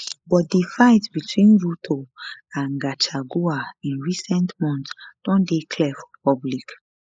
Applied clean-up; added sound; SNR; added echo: neural mask model Resemble Enhance denoiser.